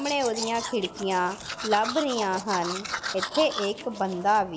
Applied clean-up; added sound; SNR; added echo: none; Domestic sounds, home sounds; 8 dB; none.